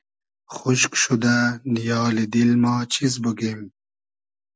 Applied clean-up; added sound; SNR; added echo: none; none; none; none.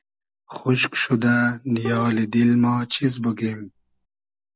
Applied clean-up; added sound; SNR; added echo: none; Bowed string instrument; 19 dB; none.